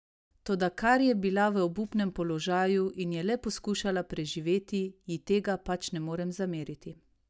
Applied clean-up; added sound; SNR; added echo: none; none; none; none.